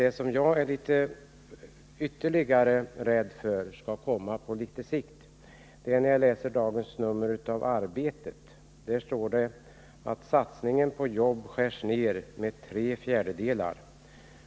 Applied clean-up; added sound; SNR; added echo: none; none; none; none.